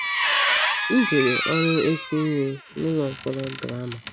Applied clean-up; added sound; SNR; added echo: none; Squeak; 0 dB; none.